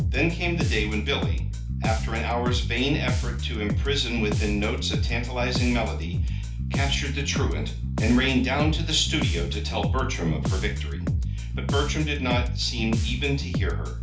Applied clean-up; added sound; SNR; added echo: none; Bass guitar; -1 dB; reverberation time 0.4 s.